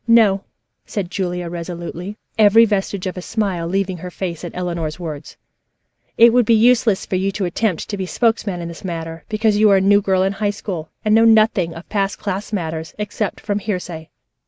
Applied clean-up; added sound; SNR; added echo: none; none; none; none.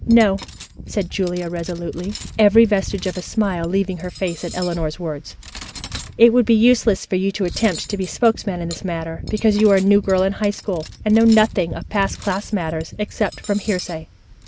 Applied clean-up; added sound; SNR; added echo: none; Cutlery, silverware; 15 dB; none.